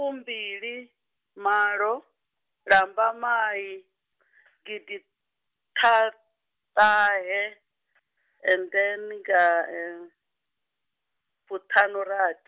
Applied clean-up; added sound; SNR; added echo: none; none; none; none.